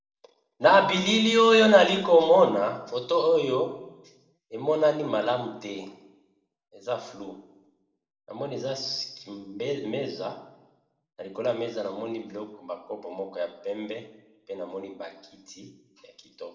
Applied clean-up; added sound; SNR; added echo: none; none; none; reverberation time 0.7 s.